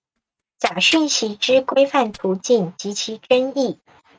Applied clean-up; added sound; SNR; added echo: neural mask model RNNoise.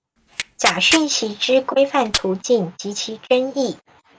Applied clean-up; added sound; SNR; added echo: none; Tearing; 7 dB; none.